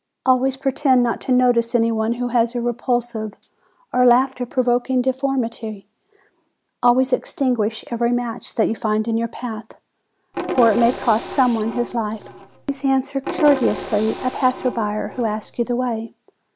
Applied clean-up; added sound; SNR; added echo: none; Percussion; 9 dB; none.